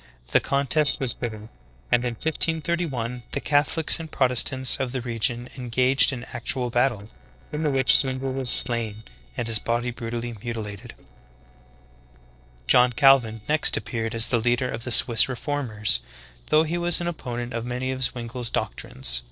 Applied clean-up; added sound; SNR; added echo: neural separator model SepFormer DNS4.